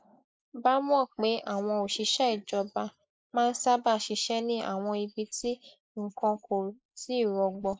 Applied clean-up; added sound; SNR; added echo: neural mask model Resemble Enhance denoiser.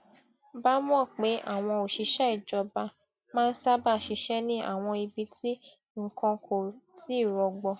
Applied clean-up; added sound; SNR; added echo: none; none; none; none.